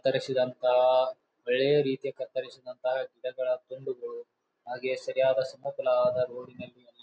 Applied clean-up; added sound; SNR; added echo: none; none; none; none.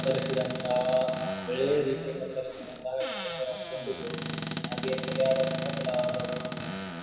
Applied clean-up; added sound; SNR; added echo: none; Squeak / Cupboard open or close; 2 dB; reverberation time 2.2 s.